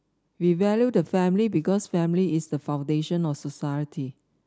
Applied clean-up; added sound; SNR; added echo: none; none; none; none.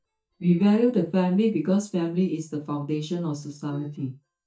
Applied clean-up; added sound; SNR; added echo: neural mask model DeepFilterNet 3.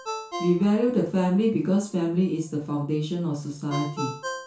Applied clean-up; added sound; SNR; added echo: none; Ringtone; 13 dB; reverberation time 0.3 s.